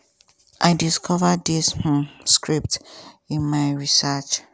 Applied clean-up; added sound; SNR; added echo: none; none; none; none.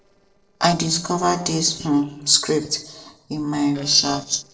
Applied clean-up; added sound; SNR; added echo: neural separator model SepFormer DNS4.